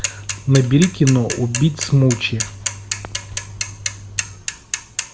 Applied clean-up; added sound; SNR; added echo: none; Mechanisms / Bicycle; 9 dB; none.